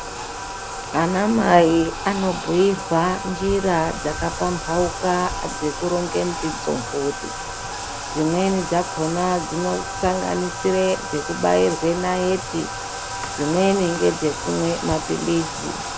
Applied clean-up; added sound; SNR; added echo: none; Bathtub (filling or washing); 7 dB; none.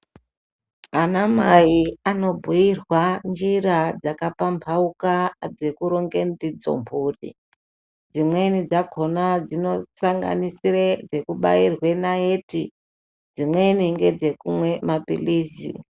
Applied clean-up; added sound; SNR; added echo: none; none; none; none.